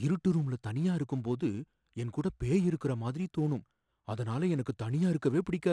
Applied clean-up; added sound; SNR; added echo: none; none; none; none.